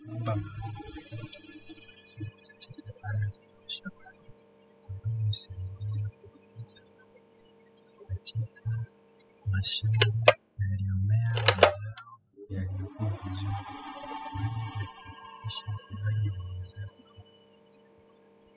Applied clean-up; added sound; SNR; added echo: classical method spectral subtraction.